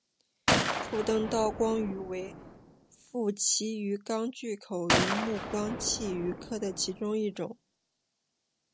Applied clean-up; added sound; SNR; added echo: none; Gunshot, gunfire; 1 dB; none.